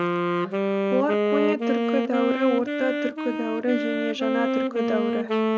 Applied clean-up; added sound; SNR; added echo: none; Wind instrument, woodwind instrument; -3 dB; none.